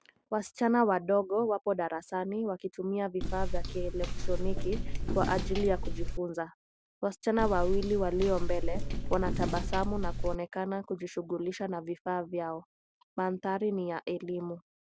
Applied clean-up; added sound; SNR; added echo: none; Walk, footsteps; -2 dB; none.